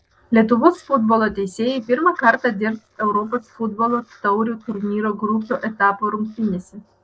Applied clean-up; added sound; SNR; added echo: neural separator model SepFormer DNS4.